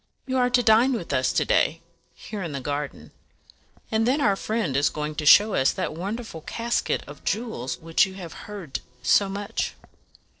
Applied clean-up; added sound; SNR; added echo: neural separator model SepFormer DNS4.